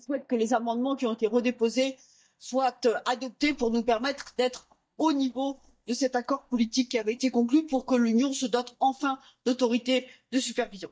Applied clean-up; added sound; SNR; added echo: neural mask model DeepFilterNet 3.